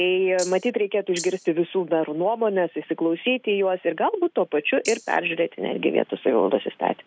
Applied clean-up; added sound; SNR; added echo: none; Rattle (instrument); 12 dB; none.